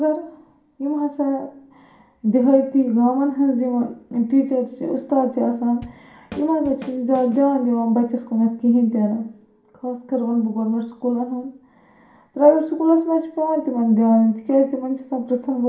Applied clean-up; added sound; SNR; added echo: none; Drum / Drum kit; 19 dB; reverberation time 0.5 s.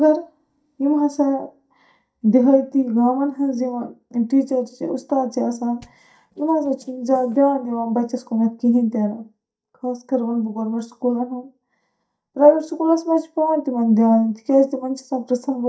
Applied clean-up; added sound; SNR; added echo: neural mask model DeepFilterNet 3.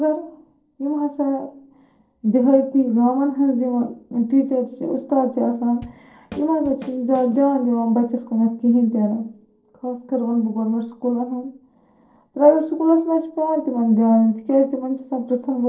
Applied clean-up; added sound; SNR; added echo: neural separator model SepFormer DNS4.